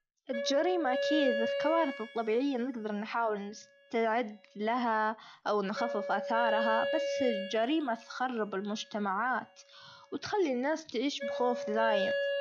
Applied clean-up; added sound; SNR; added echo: classical method log-MMSE.